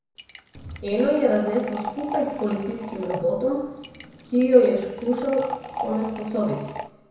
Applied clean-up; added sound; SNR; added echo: none; Liquid; 13 dB; reverberation time 1.0 s.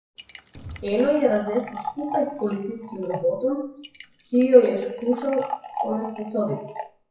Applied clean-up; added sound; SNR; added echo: classical method WPE with log-MMSE.